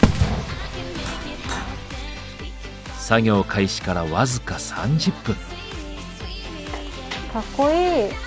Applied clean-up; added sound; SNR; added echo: none; Fireworks; 1 dB; none.